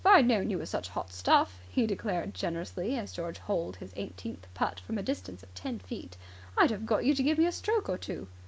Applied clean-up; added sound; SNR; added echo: none; none; none; none.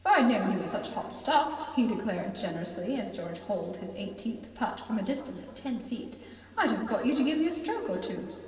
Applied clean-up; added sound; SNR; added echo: none; none; none; reverberation time 2.4 s.